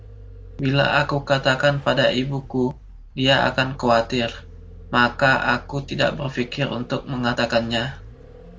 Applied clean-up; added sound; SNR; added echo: none; Vehicle; 18 dB; none.